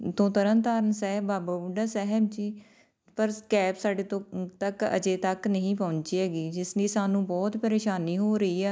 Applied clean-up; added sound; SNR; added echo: none; none; none; none.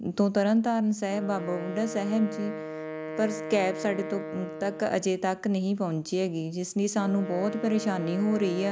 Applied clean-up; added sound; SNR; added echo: none; Wind instrument, woodwind instrument; 11 dB; none.